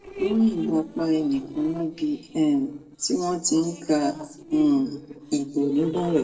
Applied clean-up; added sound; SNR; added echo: neural separator model SepFormer DNS4.